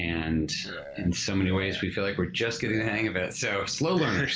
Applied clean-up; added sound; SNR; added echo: none; Burping, eructation; 14 dB; none.